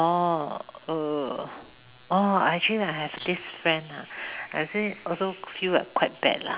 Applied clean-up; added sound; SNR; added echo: none; none; none; none.